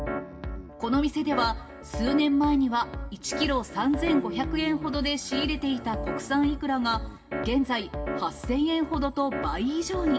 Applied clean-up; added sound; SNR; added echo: none; Dog; 17 dB; reverberation time 1.5 s.